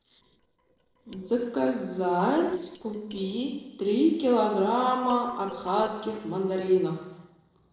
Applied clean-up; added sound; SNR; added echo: neural separator model SepFormer DNS4.